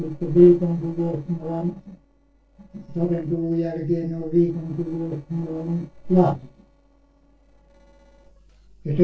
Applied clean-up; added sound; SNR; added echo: neural separator model SepFormer DNS4.